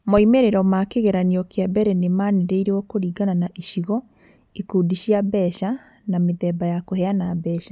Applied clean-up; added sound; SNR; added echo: none; none; none; none.